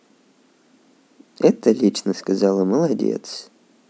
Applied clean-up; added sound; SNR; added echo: none; none; none; none.